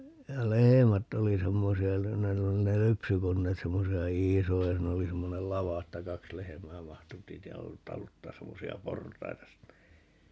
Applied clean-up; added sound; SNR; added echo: none; none; none; none.